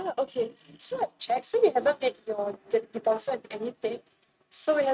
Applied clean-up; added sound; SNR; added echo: neural mask model RNNoise.